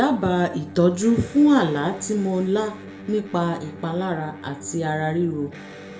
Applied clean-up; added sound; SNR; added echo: none; Electric guitar; 16 dB; reverberation time 0.8 s.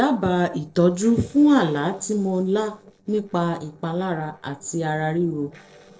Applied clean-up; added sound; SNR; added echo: neural separator model SepFormer DNS4.